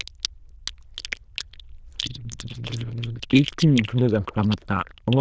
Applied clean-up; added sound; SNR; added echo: neural diffusion model UNIVERSE++.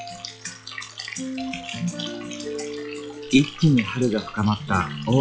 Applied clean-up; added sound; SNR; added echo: classical method log-MMSE.